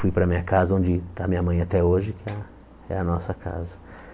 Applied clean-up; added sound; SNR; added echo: none; Cricket; 19 dB; none.